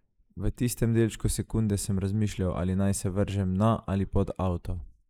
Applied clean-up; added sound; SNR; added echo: neural mask model Resemble Enhance denoiser.